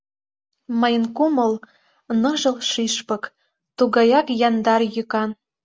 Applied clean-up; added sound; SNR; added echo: none; none; none; none.